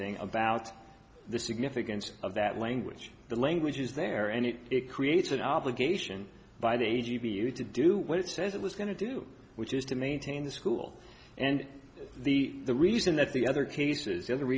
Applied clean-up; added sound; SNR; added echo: none; none; none; none.